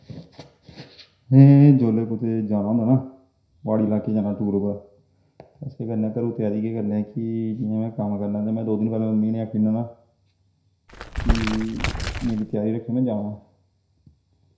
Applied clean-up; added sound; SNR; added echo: none; Crumpling, crinkling; 4 dB; reverberation time 0.5 s.